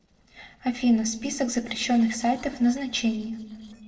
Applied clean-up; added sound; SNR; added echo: neural separator model SepFormer DNS4.